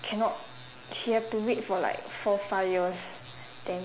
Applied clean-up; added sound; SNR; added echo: none; none; none; none.